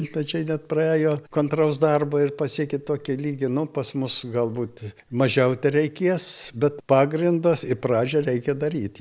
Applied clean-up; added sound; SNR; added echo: none; none; none; none.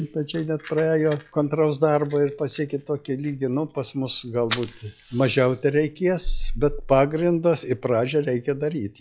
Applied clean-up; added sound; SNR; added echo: classical method log-MMSE.